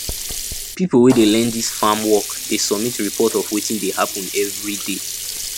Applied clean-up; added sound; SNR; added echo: none; Sink (filling or washing); 8 dB; none.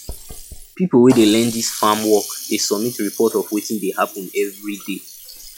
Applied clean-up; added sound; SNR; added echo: classical method log-MMSE.